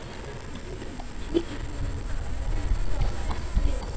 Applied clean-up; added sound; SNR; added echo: neural mask model DeepFilterNet 3.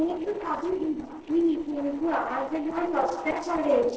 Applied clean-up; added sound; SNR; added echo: neural separator model SepFormer DNS4.